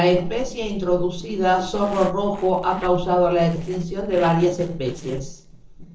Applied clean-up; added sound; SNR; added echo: neural separator model SepFormer DNS4.